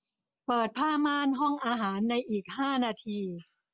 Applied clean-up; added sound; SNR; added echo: none; none; none; none.